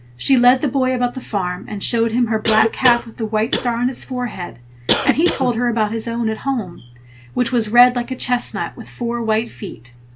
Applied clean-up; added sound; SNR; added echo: none; Cough; 5 dB; none.